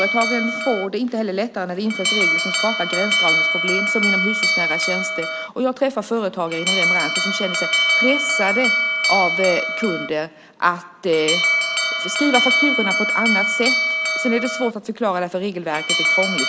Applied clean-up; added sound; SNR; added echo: none; Alarm; -2 dB; none.